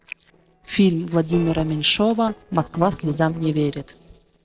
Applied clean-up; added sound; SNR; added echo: neural separator model SepFormer DNS4.